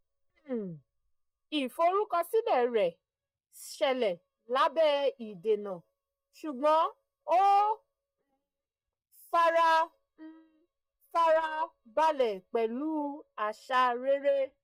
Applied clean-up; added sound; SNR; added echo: neural mask model DeepFilterNet 3.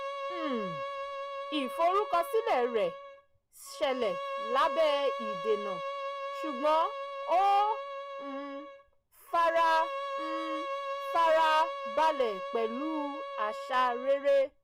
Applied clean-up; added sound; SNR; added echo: none; Bowed string instrument; 7 dB; none.